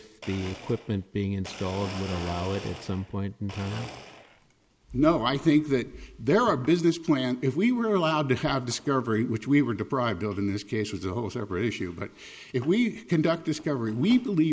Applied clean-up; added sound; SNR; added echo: none; Domestic sounds, home sounds; 20 dB; none.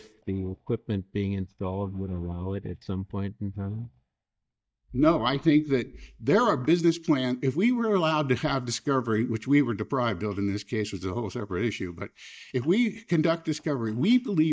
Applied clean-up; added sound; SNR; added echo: neural mask model DeepFilterNet 3.